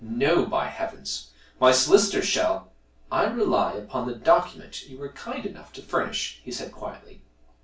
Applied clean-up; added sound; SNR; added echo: none; none; none; reverberation time 0.3 s.